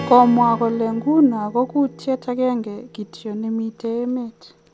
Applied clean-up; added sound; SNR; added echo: none; Strum; 16 dB; none.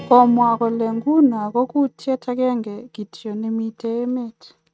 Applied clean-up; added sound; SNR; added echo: neural mask model RNNoise.